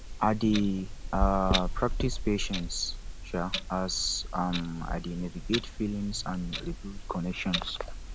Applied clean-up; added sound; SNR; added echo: none; Clock; 3 dB; none.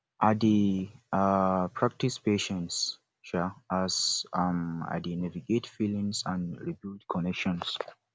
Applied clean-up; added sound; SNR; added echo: none; none; none; none.